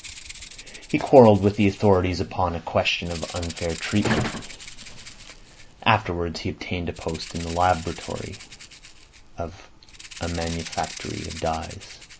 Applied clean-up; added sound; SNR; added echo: none; Rattle (instrument); 17 dB; none.